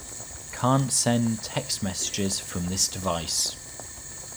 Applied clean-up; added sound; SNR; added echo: none; Boiling; 11 dB; none.